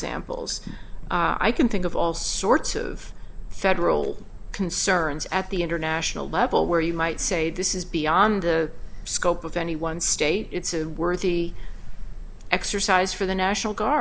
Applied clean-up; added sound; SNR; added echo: none; none; none; none.